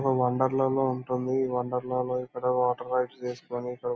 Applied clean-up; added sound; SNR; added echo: none; none; none; none.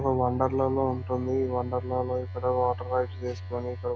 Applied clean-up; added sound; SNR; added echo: none; Telephone; 9 dB; none.